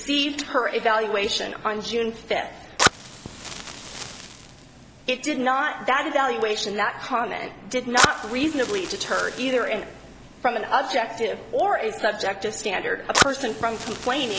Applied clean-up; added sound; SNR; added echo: none; Fire; 6 dB; none.